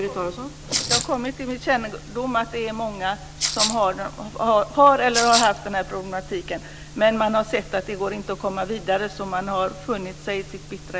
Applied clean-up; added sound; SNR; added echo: none; Rattle (instrument); 1 dB; none.